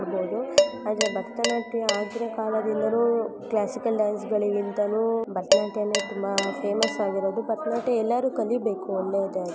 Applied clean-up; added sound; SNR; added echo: none; Dishes, pots, and pans; 4 dB; none.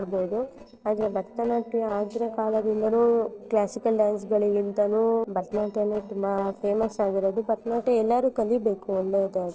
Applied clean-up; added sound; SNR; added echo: neural separator model SepFormer DNS4.